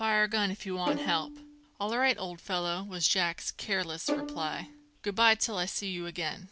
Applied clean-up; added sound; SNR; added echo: none; Bowed string instrument; 8 dB; none.